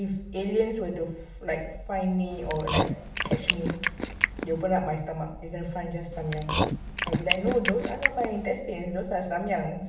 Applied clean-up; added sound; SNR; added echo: none; Chewing, mastication; -1 dB; reverberation time 0.6 s.